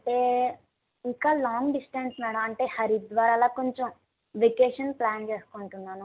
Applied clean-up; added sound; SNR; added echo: none; none; none; none.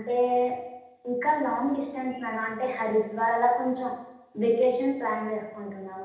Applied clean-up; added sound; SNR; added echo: none; none; none; reverberation time 0.8 s.